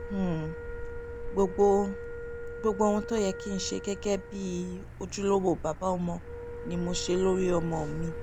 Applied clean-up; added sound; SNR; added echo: none; Motor vehicle (road) + Wind instrument, woodwind instrument; 8 dB; none.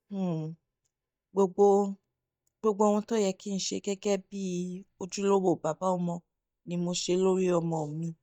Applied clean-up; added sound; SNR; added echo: neural mask model DeepFilterNet 3.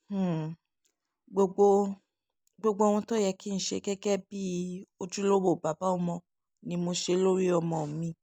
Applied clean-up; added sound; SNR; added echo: none; none; none; none.